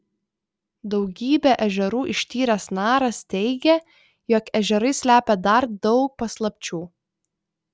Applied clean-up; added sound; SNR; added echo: none; none; none; none.